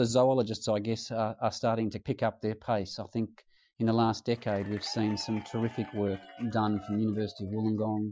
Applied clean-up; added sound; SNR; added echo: classical method Wiener filter.